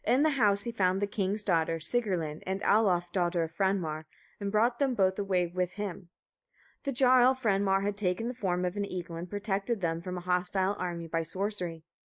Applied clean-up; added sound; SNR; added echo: neural mask model Resemble Enhance denoiser.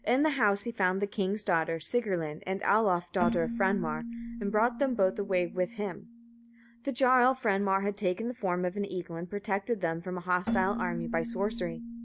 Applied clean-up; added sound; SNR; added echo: none; Keyboard (musical); 10 dB; none.